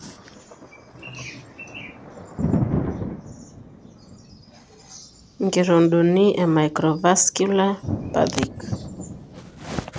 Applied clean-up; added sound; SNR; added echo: none; Thunder; 9 dB; none.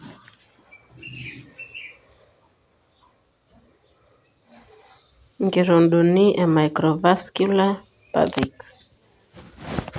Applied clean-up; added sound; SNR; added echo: none; none; none; none.